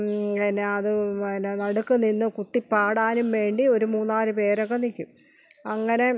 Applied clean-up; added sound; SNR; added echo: none; none; none; none.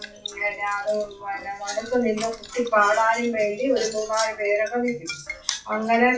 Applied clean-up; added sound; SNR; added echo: classical method WPE with log-MMSE.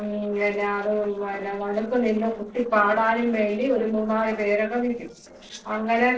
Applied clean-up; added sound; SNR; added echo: neural separator model SepFormer DNS4.